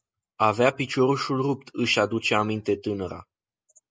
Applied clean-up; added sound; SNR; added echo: none; none; none; none.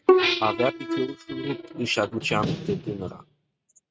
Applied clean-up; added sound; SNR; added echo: neural mask model RNNoise.